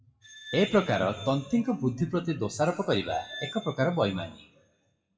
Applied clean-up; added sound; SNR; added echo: classical method WPE with log-MMSE.